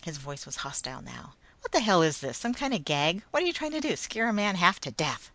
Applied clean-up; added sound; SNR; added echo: none; none; none; none.